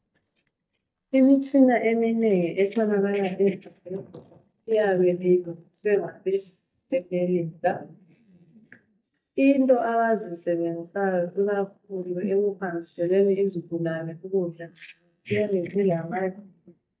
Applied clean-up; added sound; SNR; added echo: neural mask model DeepFilterNet 3.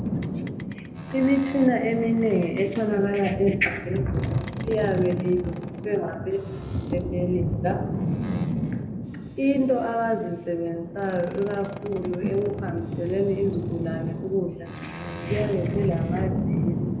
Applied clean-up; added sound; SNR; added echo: none; Boat, Water vehicle; 4 dB; reverberation time 0.7 s.